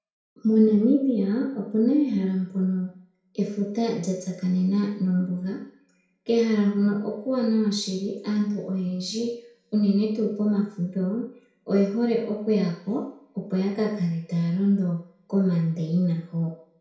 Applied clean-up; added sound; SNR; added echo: none; none; none; reverberation time 0.6 s.